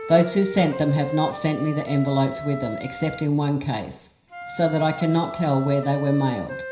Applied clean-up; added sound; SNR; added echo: none; Wind instrument, woodwind instrument; 12 dB; reverberation time 0.5 s.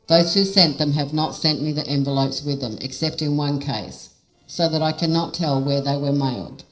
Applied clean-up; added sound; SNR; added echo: neural separator model SepFormer DNS4.